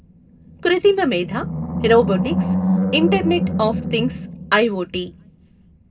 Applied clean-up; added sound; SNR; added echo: none; Animal; 3 dB; reverberation time 0.2 s.